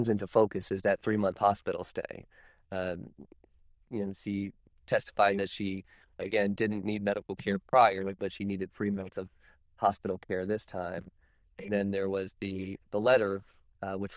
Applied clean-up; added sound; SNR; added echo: neural diffusion model UNIVERSE++.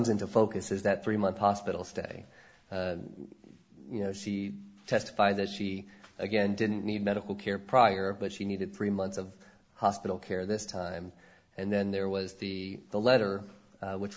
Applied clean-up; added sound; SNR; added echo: none; none; none; none.